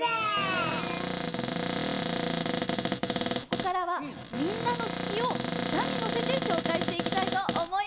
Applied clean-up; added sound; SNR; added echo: none; Cupboard open or close; -1 dB; none.